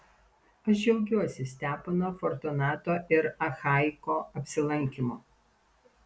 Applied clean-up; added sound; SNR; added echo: none; none; none; none.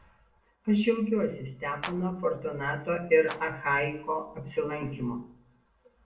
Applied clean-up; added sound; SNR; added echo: neural separator model SepFormer DNS4.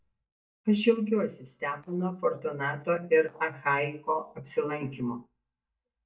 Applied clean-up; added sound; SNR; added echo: neural mask model DeepFilterNet 3.